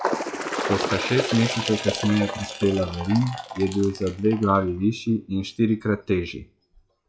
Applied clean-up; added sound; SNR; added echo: classical method WPE with log-MMSE.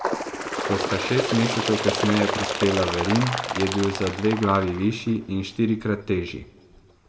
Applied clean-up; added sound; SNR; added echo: none; Bird; 4 dB; reverberation time 0.9 s.